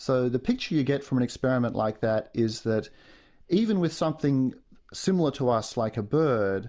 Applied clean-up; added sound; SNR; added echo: none; none; none; none.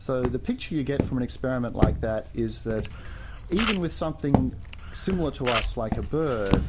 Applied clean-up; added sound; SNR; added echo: none; Camera + Walk, footsteps; 1 dB; none.